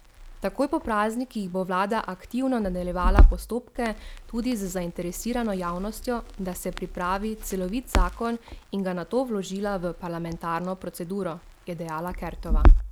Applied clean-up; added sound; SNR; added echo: none; Crackle; -3 dB; none.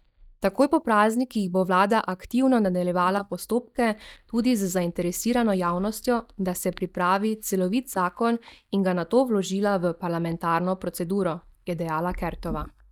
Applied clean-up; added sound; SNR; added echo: neural mask model DeepFilterNet 3.